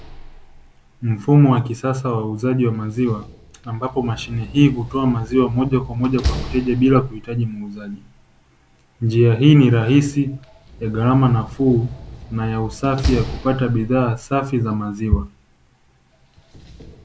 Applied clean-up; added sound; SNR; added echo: none; Slam; 14 dB; none.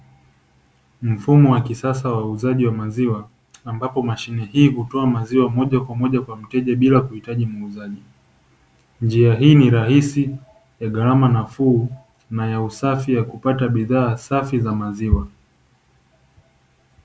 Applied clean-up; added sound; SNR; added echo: none; none; none; none.